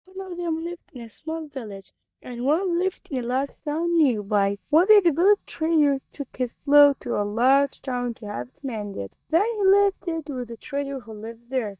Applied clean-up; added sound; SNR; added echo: neural mask model DeepFilterNet 3.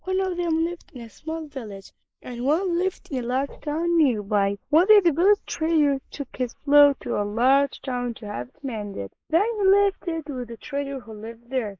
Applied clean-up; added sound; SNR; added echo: neural mask model Resemble Enhance denoiser.